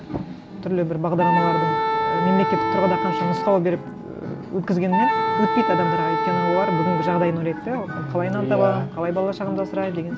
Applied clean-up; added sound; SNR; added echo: none; Wind instrument, woodwind instrument; 1 dB; none.